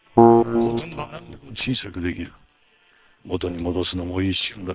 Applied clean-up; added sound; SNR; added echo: neural separator model SepFormer WHAM!.